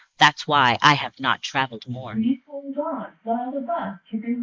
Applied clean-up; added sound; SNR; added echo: neural mask model Resemble Enhance denoiser.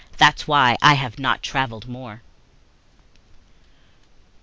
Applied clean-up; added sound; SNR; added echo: none; none; none; none.